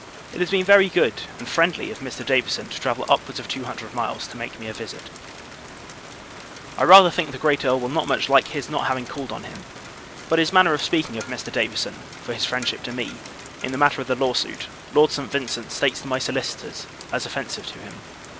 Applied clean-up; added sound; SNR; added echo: none; Rain; 15 dB; none.